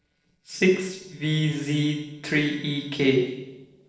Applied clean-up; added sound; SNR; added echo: neural separator model SepFormer DNS4.